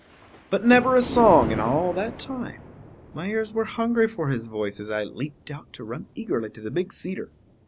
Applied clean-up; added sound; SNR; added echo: none; Thunder; 13 dB; none.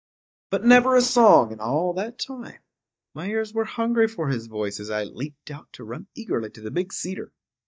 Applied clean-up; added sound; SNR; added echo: neural mask model DeepFilterNet 3.